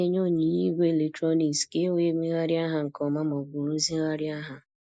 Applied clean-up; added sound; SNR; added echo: neural mask model Resemble Enhance denoiser.